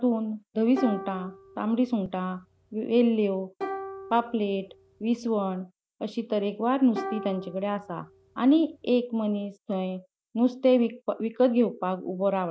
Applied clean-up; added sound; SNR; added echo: none; Plucked string instrument; 13 dB; none.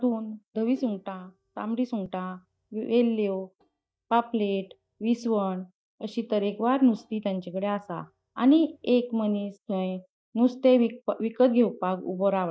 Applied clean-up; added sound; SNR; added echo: neural mask model DeepFilterNet 3.